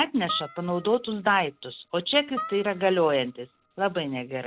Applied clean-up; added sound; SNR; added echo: none; Harp; 15 dB; none.